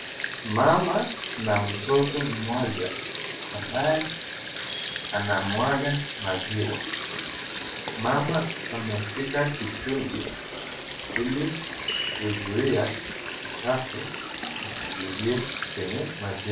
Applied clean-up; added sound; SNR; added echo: none; Sink (filling or washing); 1 dB; reverberation time 0.3 s.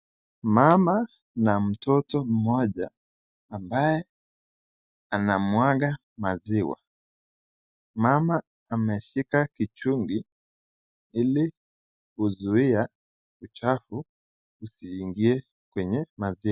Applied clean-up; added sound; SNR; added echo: none; none; none; none.